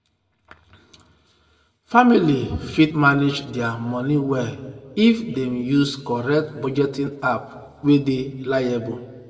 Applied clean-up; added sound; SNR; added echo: none; none; none; reverberation time 1.3 s.